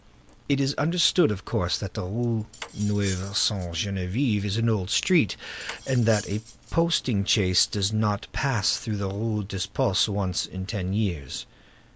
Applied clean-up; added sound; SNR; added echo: none; Cutlery, silverware; 19 dB; none.